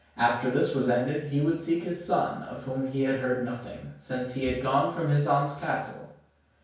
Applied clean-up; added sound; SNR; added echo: none; none; none; reverberation time 0.5 s.